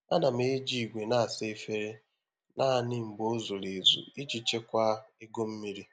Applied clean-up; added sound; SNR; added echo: none; none; none; none.